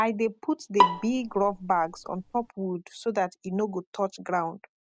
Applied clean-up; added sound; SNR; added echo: none; Bowed string instrument; 0 dB; none.